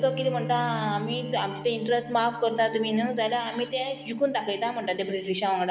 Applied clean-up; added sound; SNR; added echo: none; Bowed string instrument; 12 dB; none.